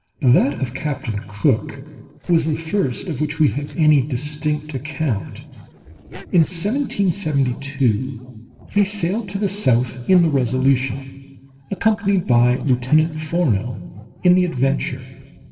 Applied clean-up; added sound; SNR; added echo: neural separator model SepFormer DNS4.